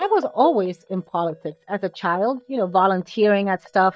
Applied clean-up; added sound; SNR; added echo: neural mask model DeepFilterNet 3.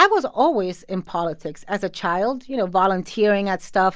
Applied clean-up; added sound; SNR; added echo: none; none; none; none.